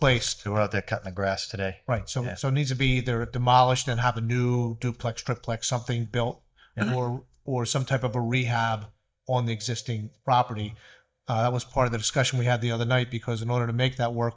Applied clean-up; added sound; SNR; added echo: neural mask model DeepFilterNet 3.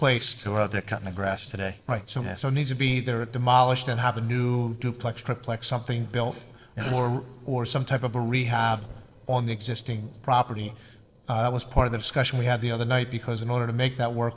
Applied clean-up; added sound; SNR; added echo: neural separator model SepFormer DNS4.